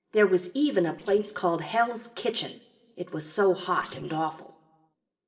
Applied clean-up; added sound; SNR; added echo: neural separator model SepFormer DNS4.